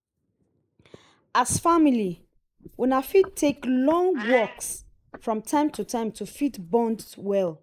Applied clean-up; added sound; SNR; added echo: neural mask model Resemble Enhance denoiser.